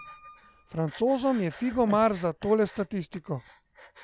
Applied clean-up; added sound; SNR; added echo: none; Breathing + Piano; 19 dB; none.